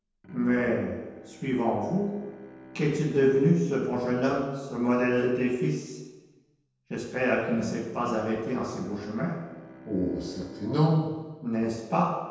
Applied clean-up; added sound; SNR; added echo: none; Bowed string instrument; 20 dB; reverberation time 1.2 s.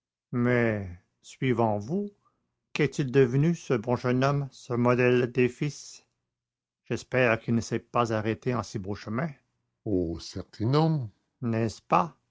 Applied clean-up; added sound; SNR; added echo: none; none; none; none.